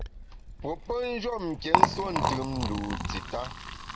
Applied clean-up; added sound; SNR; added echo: none; Liquid; -3 dB; none.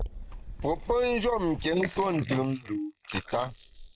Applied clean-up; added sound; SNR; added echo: neural mask model Resemble Enhance denoiser.